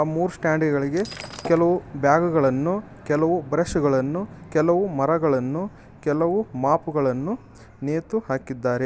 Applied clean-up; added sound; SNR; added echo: none; Shatter; 16 dB; none.